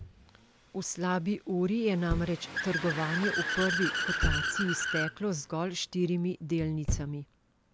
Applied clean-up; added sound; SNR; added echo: none; Accelerating, revving, vroom / Car + Thump, thud; 3 dB; none.